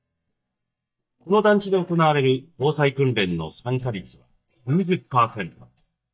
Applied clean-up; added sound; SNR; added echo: neural mask model DeepFilterNet 3.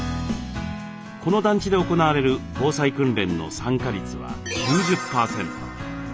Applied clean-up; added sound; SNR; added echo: none; none; none; none.